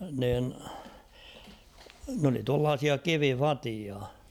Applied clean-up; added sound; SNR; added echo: none; none; none; none.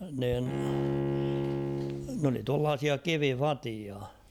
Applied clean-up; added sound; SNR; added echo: none; Bowed string instrument; 1 dB; none.